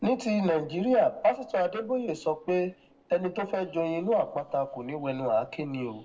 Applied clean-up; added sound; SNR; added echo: neural separator model SepFormer DNS4.